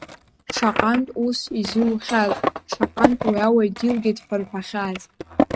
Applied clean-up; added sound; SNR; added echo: neural mask model RNNoise.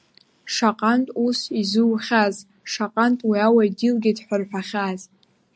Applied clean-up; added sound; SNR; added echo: none; none; none; none.